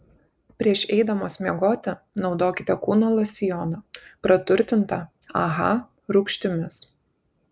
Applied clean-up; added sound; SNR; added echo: none; none; none; none.